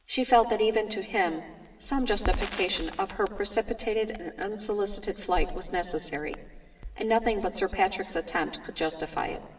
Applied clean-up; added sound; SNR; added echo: none; Crackle; 13 dB; reverberation time 2.1 s.